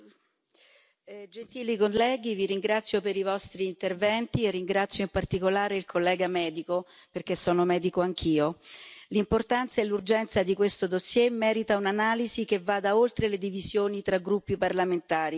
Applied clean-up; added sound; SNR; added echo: none; none; none; none.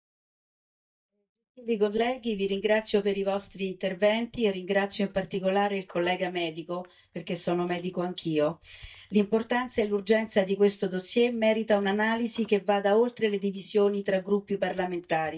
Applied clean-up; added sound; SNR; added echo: neural mask model DeepFilterNet 3.